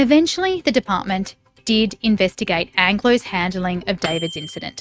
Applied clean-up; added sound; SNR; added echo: neural mask model RNNoise.